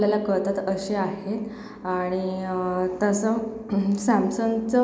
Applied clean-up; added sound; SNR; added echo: none; none; none; none.